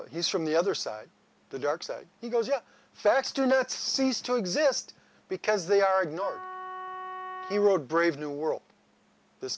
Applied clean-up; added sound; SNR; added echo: none; Wind instrument, woodwind instrument; 12 dB; none.